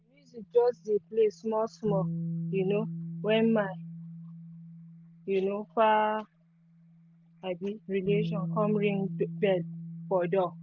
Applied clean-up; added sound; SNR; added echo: none; Bass guitar; 8 dB; none.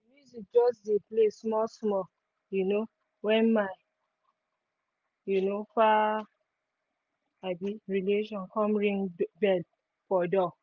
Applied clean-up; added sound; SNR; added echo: none; none; none; none.